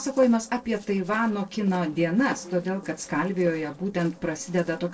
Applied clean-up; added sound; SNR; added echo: neural separator model SepFormer DNS4.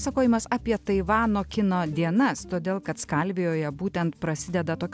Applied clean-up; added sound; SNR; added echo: none; none; none; none.